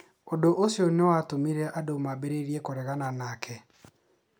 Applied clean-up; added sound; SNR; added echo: none; none; none; none.